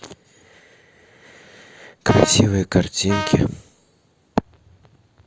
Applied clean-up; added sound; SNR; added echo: none; Brass instrument; 8 dB; none.